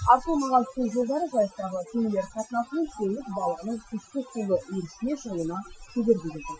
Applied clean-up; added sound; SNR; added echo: classical method Wiener filter.